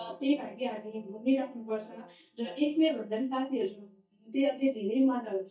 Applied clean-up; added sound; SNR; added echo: neural mask model DeepFilterNet 3.